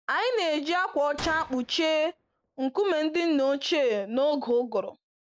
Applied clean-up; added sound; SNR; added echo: none; Gunshot, gunfire; 19 dB; none.